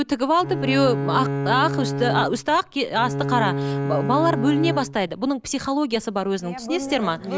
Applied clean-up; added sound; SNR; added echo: none; Bowed string instrument; 3 dB; none.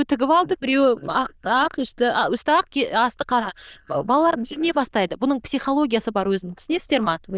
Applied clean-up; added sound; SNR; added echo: neural diffusion model UNIVERSE++.